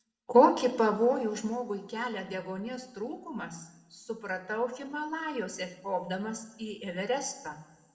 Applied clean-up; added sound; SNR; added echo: none; none; none; reverberation time 0.8 s.